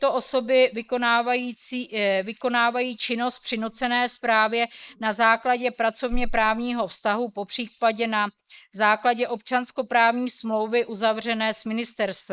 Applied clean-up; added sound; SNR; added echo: neural mask model Resemble Enhance denoiser.